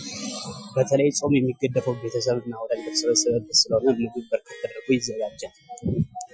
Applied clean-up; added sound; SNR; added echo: classical method Wiener filter.